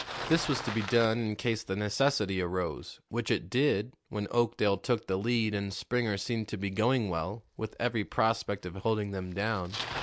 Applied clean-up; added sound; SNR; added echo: none; Bicycle; 15 dB; none.